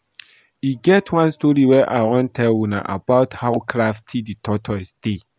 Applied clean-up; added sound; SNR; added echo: none; none; none; none.